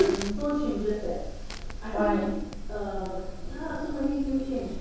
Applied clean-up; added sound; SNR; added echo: none; Fire; 6 dB; reverberation time 0.7 s.